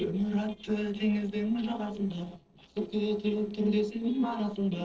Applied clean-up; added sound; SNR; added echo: neural separator model SepFormer DNS4.